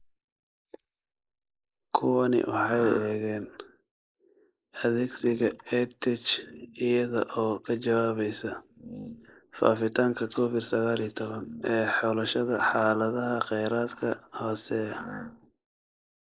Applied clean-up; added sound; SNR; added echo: neural mask model Resemble Enhance denoiser.